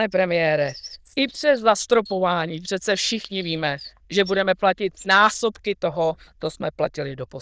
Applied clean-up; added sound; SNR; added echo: neural diffusion model UNIVERSE++.